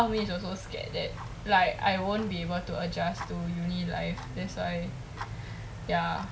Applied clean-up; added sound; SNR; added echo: none; Tick-tock; 17 dB; none.